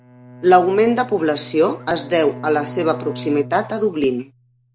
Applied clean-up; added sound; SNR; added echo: none; Bowed string instrument; 16 dB; none.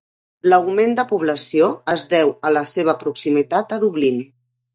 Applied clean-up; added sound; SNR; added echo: neural mask model DeepFilterNet 3.